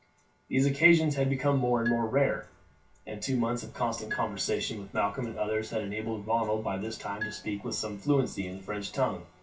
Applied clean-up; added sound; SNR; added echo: none; Marimba, xylophone; 15 dB; reverberation time 0.1 s.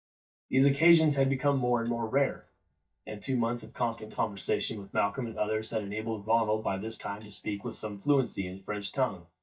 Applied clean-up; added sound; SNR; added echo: neural mask model DeepFilterNet 3.